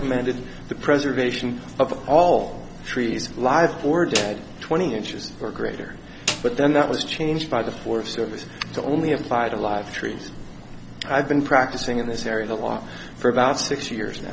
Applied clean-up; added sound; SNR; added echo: none; Snare drum; 10 dB; none.